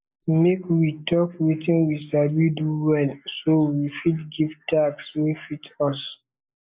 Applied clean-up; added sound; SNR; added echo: neural mask model Resemble Enhance denoiser.